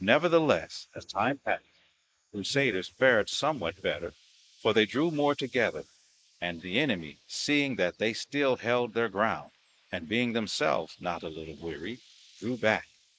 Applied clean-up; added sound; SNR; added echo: neural mask model Resemble Enhance denoiser.